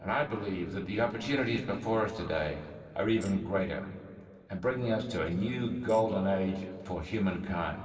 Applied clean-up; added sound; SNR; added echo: neural separator model SepFormer DNS4.